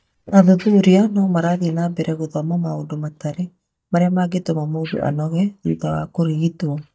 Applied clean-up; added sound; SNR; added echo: neural mask model DeepFilterNet 3.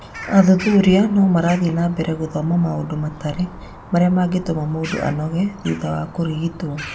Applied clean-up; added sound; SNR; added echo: none; Bird vocalization, bird call, bird song; 16 dB; reverberation time 0.3 s.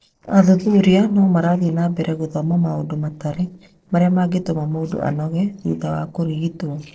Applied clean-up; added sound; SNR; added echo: neural separator model SepFormer DNS4.